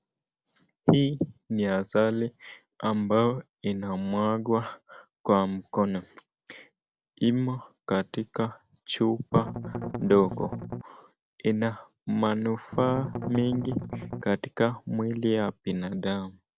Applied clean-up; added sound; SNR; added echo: none; Strum; 7 dB; none.